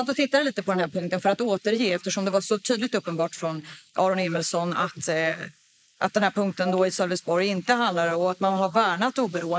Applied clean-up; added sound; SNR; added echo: neural mask model Resemble Enhance denoiser.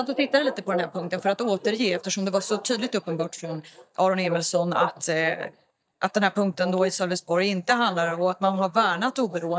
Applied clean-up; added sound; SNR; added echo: neural mask model DeepFilterNet 3.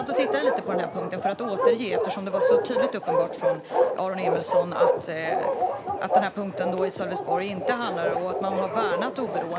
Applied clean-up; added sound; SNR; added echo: none; Bark; -5 dB; none.